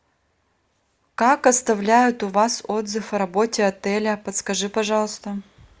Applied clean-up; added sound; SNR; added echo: none; none; none; none.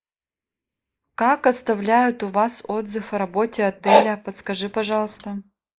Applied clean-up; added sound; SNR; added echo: neural mask model Resemble Enhance denoiser.